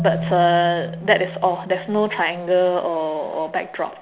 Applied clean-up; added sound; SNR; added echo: none; Marimba, xylophone; 11 dB; none.